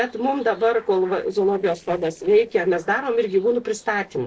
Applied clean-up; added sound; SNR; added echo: neural separator model SepFormer DNS4.